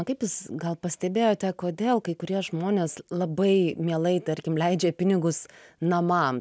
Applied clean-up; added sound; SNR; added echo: none; none; none; none.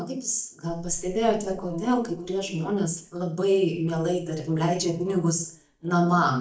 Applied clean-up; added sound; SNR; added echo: neural mask model DeepFilterNet 3.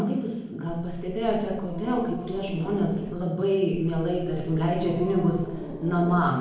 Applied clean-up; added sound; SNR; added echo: neural separator model SepFormer DNS4.